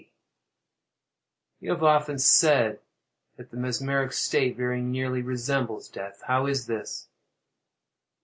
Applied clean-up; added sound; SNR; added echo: none; none; none; none.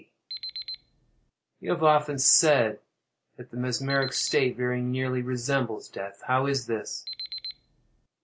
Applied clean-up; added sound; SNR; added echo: none; Alarm; 11 dB; none.